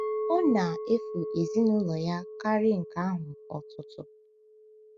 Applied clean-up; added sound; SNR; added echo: none; Chink, clink; 7 dB; none.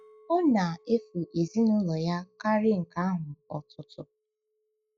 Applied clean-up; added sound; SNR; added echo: classical method log-MMSE.